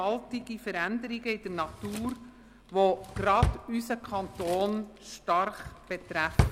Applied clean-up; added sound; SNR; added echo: none; Drawer open or close; 5 dB; none.